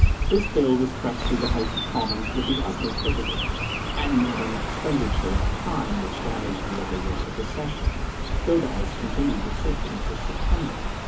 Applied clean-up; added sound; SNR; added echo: none; Chirp, tweet; -2 dB; reverberation time 0.3 s.